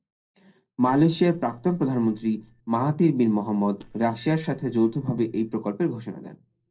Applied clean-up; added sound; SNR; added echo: neural separator model SepFormer DNS4.